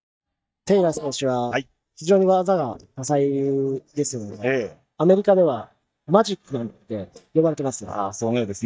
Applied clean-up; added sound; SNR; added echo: neural mask model DeepFilterNet 3.